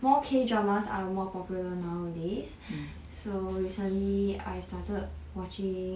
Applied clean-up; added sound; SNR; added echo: none; none; none; none.